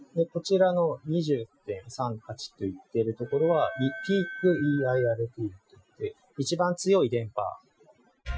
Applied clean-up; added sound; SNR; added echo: classical method Wiener filter.